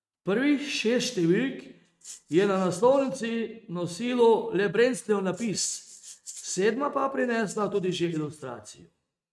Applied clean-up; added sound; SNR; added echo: neural mask model RNNoise.